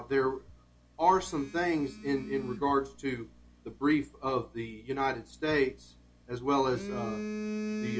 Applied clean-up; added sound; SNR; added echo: none; Telephone; 11 dB; reverberation time 0.2 s.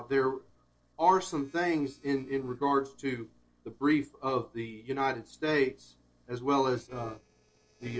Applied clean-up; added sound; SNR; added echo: neural separator model SepFormer DNS4.